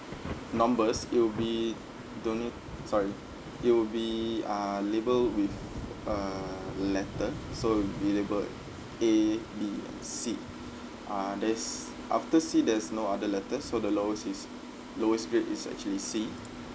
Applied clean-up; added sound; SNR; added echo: none; Thunder / Rain; 14 dB; none.